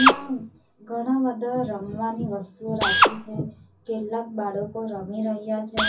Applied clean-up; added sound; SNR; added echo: none; Drill; -1 dB; reverberation time 0.3 s.